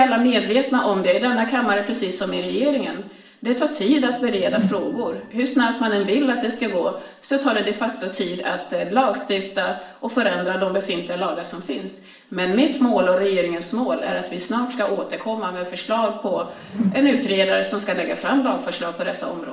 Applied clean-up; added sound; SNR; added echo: none; Whoosh, swoosh, swish; 7 dB; reverberation time 0.5 s.